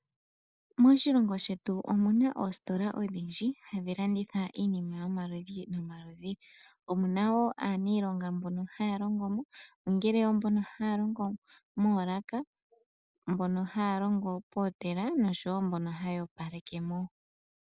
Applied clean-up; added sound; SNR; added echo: neural mask model Resemble Enhance denoiser.